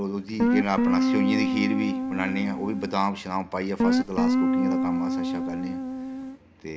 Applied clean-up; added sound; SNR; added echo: none; Guitar; -5 dB; none.